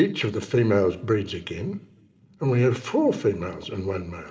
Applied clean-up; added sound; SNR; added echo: none; none; none; reverberation time 2.0 s.